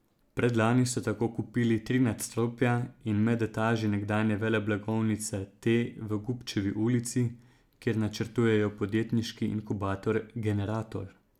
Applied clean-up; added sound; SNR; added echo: none; none; none; none.